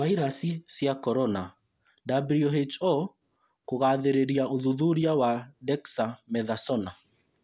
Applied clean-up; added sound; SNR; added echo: none; none; none; none.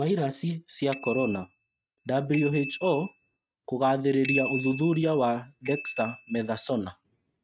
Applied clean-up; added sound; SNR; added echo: neural mask model RNNoise.